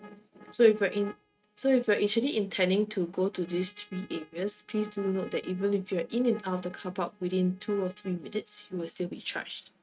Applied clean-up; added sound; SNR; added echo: neural mask model RNNoise.